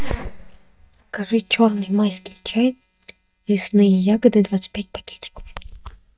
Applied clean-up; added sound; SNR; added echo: neural mask model DeepFilterNet 3.